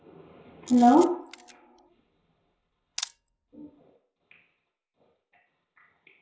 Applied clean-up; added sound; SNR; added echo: none; Camera; 17 dB; reverberation time 0.6 s.